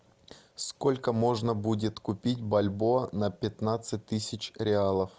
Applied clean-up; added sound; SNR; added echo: none; none; none; none.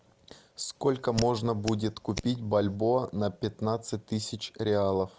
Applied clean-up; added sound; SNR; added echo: none; Hands; 13 dB; none.